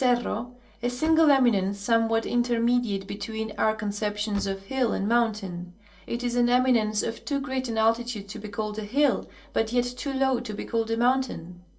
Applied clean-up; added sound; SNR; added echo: neural separator model SepFormer DNS4.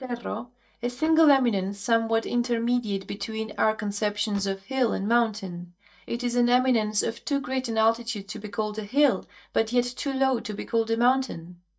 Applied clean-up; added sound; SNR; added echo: neural mask model DeepFilterNet 3.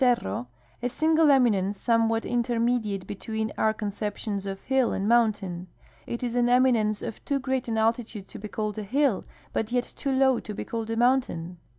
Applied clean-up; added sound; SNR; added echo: none; none; none; none.